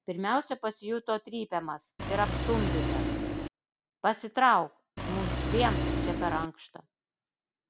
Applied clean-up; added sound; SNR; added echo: none; Engine; -1 dB; none.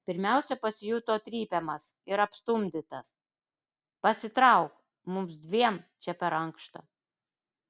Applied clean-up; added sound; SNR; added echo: none; none; none; none.